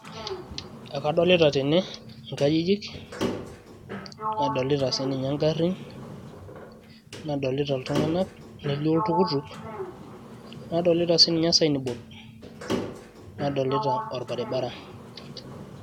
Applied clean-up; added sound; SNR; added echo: none; Sliding door; 9 dB; none.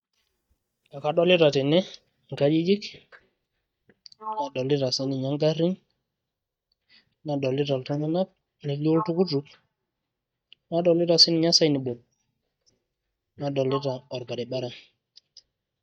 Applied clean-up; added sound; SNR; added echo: neural mask model DeepFilterNet 3.